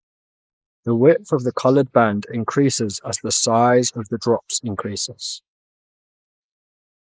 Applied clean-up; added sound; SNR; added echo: neural mask model Resemble Enhance denoiser.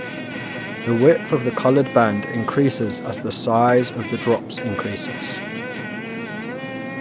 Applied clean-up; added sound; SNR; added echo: none; Fixed-wing aircraft, airplane + Fart; 8 dB; none.